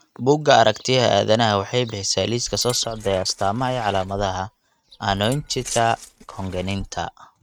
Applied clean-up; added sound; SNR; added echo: neural mask model RNNoise.